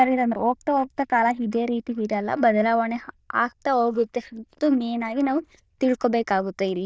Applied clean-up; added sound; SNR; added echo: neural diffusion model UNIVERSE++.